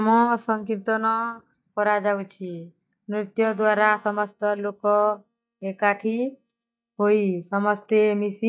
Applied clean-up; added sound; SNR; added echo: neural mask model DeepFilterNet 3.